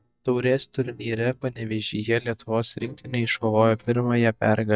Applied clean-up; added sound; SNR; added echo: neural mask model DeepFilterNet 3.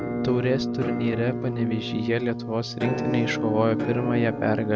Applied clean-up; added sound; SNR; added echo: none; Musical instrument; 2 dB; none.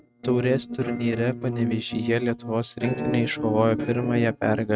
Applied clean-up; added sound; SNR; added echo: neural mask model RNNoise.